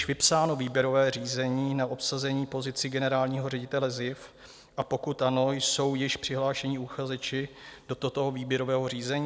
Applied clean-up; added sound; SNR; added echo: none; none; none; none.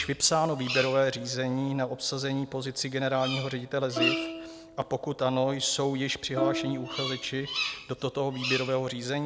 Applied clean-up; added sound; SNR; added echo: none; Plucked string instrument + Bird vocalization, bird call, bird song; 7 dB; none.